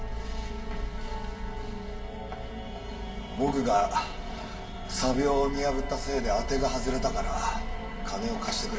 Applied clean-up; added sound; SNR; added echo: none; none; none; reverberation time 2.3 s.